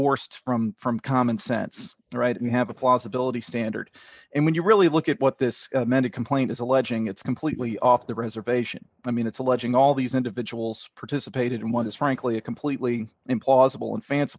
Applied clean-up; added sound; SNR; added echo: neural mask model Resemble Enhance denoiser.